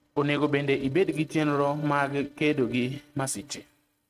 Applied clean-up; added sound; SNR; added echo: neural mask model RNNoise.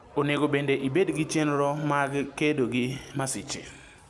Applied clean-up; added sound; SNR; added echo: none; none; none; none.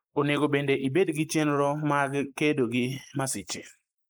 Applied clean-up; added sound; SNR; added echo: neural mask model Resemble Enhance denoiser.